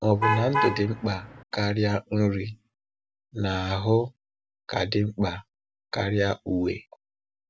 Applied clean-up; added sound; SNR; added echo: none; Alarm / Truck; 1 dB; none.